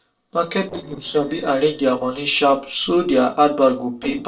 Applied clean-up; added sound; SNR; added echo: neural separator model SepFormer DNS4.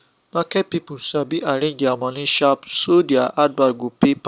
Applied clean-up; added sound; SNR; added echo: none; none; none; none.